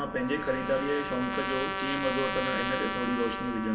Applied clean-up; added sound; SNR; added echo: none; Trumpet; 3 dB; reverberation time 3.0 s.